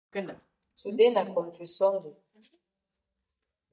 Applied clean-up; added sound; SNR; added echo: neural mask model DeepFilterNet 3.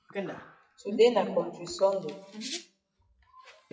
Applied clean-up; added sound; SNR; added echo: classical method WPE with log-MMSE.